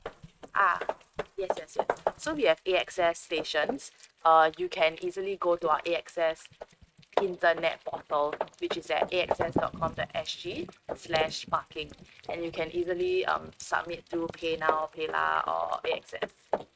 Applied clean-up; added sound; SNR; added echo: neural mask model RNNoise.